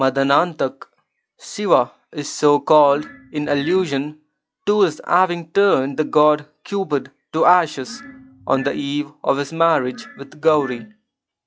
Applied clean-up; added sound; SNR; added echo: classical method log-MMSE.